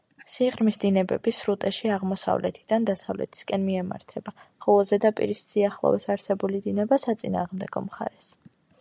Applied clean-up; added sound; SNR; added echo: none; none; none; none.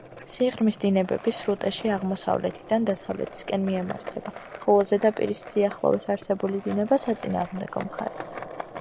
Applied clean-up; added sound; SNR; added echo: none; Skateboard; 15 dB; none.